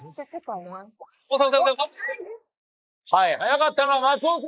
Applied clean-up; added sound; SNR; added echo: neural mask model Resemble Enhance denoiser.